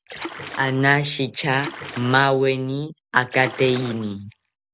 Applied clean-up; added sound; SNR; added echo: none; Splash, splatter; 14 dB; none.